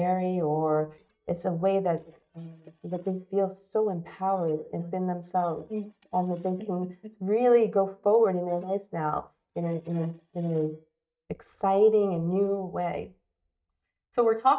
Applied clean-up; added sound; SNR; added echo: neural mask model DeepFilterNet 3.